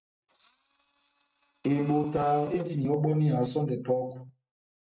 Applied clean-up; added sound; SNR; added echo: neural mask model RNNoise.